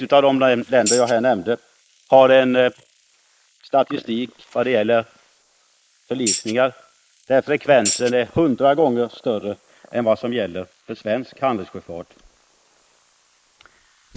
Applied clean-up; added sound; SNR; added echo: neural mask model Resemble Enhance denoiser.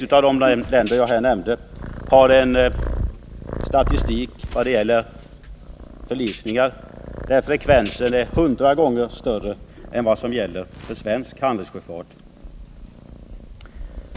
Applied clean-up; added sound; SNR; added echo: none; Tambourine + Purr; 9 dB; none.